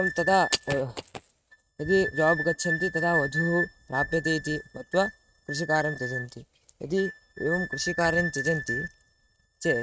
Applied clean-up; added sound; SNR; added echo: neural mask model RNNoise.